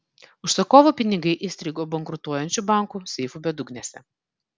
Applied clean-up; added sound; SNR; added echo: none; none; none; none.